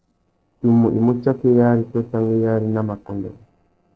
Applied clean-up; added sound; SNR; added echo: neural separator model SepFormer DNS4.